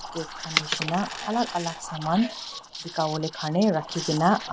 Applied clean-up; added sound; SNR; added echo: none; Coin (dropping) + Liquid; 7 dB; none.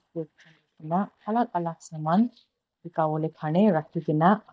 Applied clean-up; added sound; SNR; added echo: neural mask model DeepFilterNet 3.